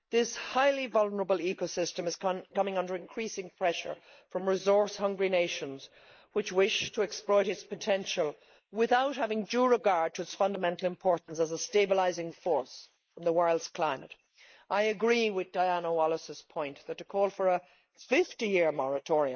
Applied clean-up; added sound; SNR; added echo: neural mask model Resemble Enhance denoiser.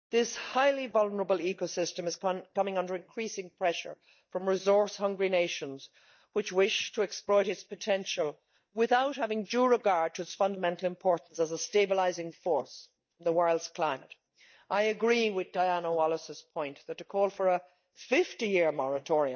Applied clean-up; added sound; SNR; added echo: neural mask model DeepFilterNet 3.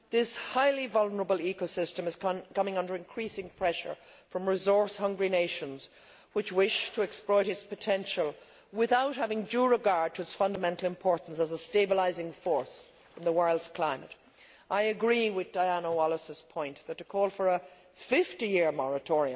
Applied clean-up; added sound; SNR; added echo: none; none; none; none.